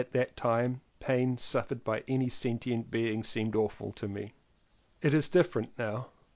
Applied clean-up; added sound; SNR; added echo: none; none; none; none.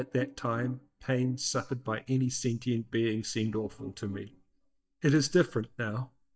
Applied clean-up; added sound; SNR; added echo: neural mask model DeepFilterNet 3.